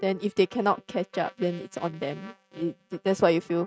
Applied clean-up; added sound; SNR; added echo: neural mask model RNNoise.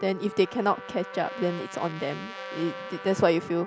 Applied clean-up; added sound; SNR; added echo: none; Trumpet + Wind instrument, woodwind instrument; 12 dB; none.